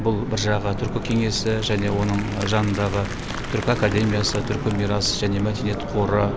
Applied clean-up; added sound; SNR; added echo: none; Applause; 17 dB; none.